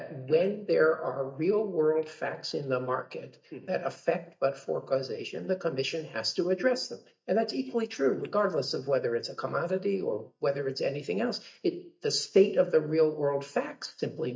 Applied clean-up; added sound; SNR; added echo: neural mask model DeepFilterNet 3.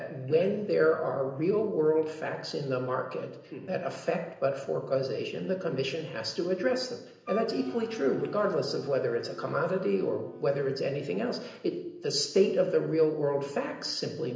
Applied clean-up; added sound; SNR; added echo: neural separator model SepFormer DNS4.